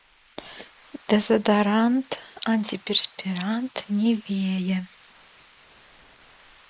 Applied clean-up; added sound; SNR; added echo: neural mask model Resemble Enhance denoiser.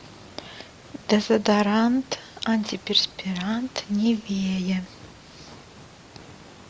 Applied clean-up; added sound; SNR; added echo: none; none; none; none.